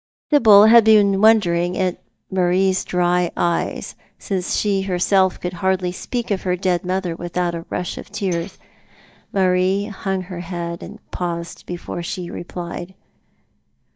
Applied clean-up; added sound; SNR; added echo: neural mask model DeepFilterNet 3.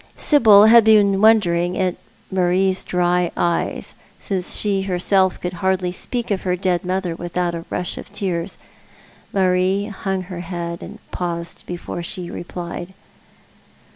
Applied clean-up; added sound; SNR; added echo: none; none; none; none.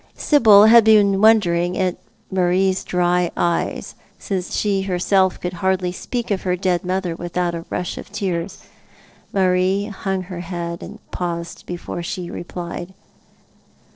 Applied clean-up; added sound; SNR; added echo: neural separator model SepFormer DNS4.